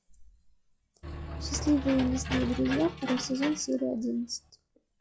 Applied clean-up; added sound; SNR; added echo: classical method log-MMSE.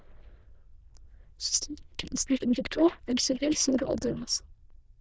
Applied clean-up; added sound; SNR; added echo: neural diffusion model UNIVERSE++.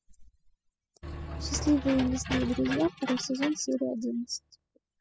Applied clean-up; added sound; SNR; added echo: classical method spectral subtraction.